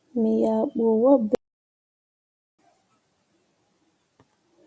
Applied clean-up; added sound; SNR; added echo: none; none; none; none.